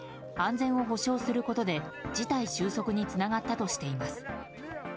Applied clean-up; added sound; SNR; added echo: none; none; none; none.